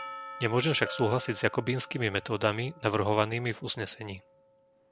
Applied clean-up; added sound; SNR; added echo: none; Bell + Percussion; 16 dB; none.